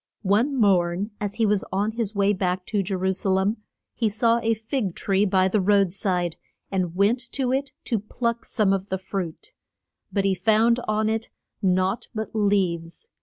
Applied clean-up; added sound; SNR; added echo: none; none; none; none.